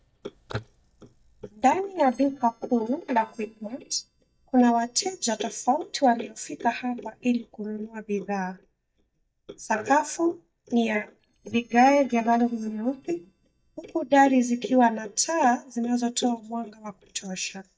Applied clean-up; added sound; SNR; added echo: neural mask model DeepFilterNet 3.